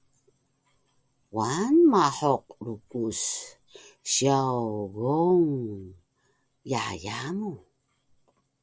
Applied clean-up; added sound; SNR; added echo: none; none; none; none.